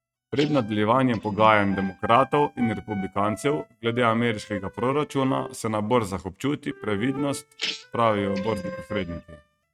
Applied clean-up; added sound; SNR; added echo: neural mask model RNNoise.